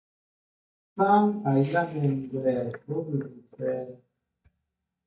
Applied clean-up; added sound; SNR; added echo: neural mask model DeepFilterNet 3.